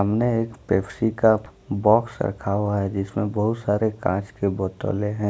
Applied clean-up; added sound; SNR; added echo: none; none; none; none.